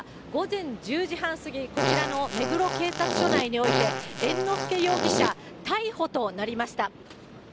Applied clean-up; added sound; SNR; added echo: none; Fart; -1 dB; none.